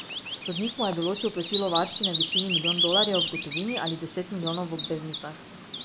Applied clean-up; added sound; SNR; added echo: none; Bird vocalization, bird call, bird song; -4 dB; none.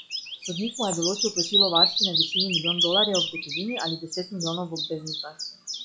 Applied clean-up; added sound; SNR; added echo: classical method log-MMSE.